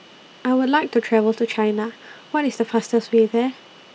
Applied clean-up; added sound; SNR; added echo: none; none; none; none.